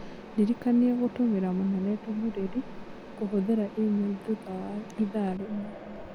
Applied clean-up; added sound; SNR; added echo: none; Mechanisms; 13 dB; none.